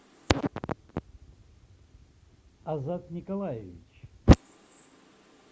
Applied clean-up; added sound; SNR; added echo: none; none; none; none.